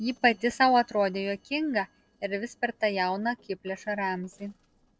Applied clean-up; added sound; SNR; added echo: neural separator model SepFormer DNS4.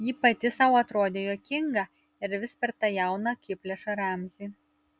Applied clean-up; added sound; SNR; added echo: none; none; none; none.